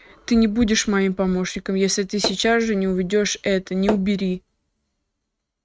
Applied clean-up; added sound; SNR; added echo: neural mask model RNNoise.